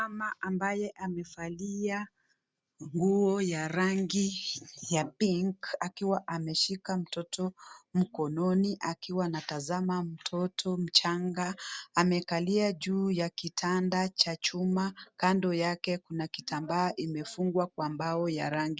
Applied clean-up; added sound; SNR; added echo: none; none; none; none.